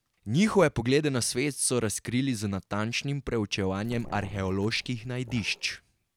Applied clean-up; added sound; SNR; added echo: none; Growling; 18 dB; none.